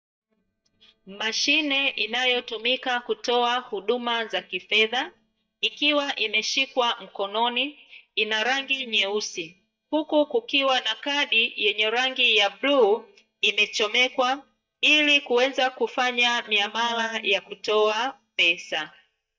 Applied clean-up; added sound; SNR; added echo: neural mask model DeepFilterNet 3.